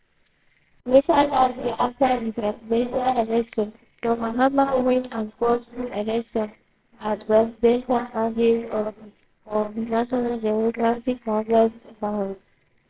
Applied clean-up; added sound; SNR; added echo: neural separator model SepFormer WHAMR!.